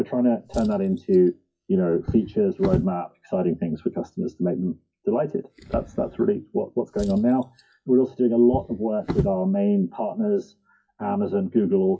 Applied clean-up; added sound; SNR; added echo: classical method WPE with log-MMSE.